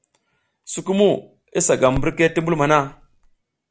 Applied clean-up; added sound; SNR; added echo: none; Crackle; 14 dB; none.